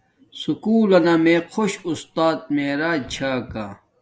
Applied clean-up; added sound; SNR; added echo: none; none; none; none.